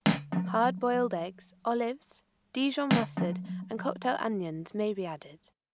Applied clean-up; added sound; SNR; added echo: none; Cutlery, silverware; 3 dB; none.